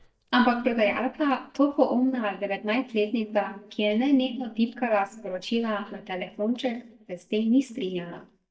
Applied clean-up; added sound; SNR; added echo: neural mask model DeepFilterNet 3.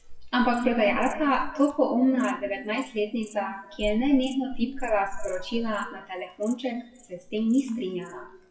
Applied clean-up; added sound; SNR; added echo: classical method WPE with log-MMSE.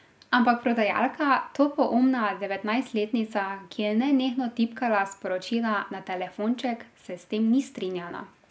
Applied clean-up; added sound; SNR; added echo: none; none; none; none.